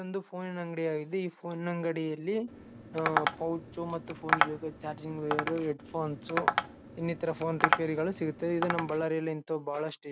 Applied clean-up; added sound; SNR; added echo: none; Tap; 0 dB; none.